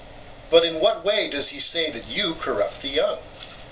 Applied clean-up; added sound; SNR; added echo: none; none; none; none.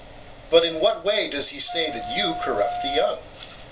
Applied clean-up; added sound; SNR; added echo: none; Wind instrument, woodwind instrument; 7 dB; none.